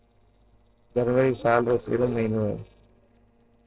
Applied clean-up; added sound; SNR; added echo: neural separator model SepFormer DNS4.